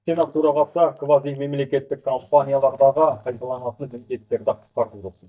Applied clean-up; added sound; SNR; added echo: neural mask model DeepFilterNet 3.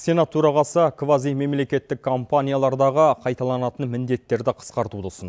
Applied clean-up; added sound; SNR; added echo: none; none; none; none.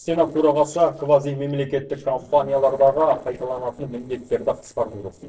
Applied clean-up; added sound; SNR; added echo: neural separator model SepFormer DNS4.